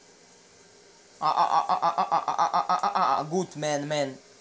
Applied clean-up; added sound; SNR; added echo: none; none; none; none.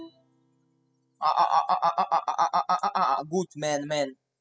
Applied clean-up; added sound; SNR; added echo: classical method spectral subtraction.